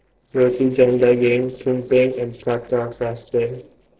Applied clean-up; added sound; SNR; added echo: neural separator model SepFormer DNS4.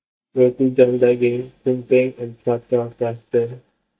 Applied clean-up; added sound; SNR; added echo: neural mask model DeepFilterNet 3.